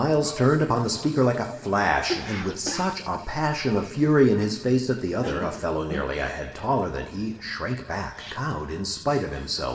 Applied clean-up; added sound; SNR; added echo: none; Cough; 16 dB; reverberation time 2.1 s.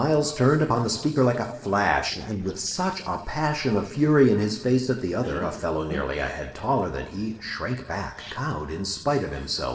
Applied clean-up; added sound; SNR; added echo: neural separator model SepFormer DNS4.